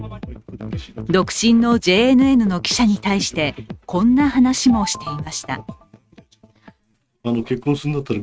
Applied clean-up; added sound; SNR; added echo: neural mask model RNNoise.